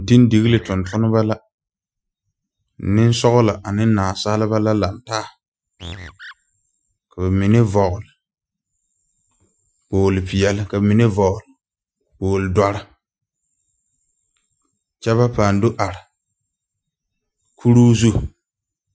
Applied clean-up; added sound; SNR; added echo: classical method Wiener filter.